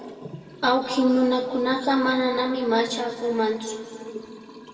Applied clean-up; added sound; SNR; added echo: none; Liquid; 17 dB; reverberation time 2.0 s.